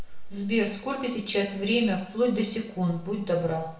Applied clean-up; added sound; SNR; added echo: none; none; none; reverberation time 0.7 s.